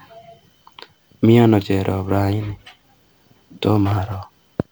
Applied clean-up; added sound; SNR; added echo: none; none; none; none.